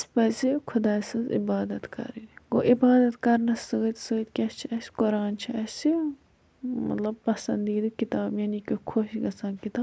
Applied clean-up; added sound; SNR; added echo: none; none; none; none.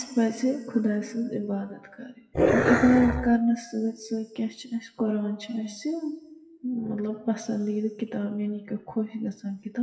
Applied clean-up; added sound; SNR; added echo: classical method WPE with log-MMSE.